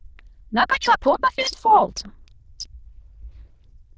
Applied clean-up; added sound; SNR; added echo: neural diffusion model UNIVERSE++.